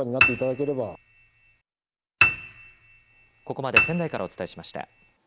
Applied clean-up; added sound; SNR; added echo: none; Piano; -4 dB; none.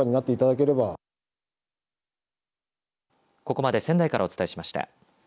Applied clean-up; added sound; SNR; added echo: none; none; none; none.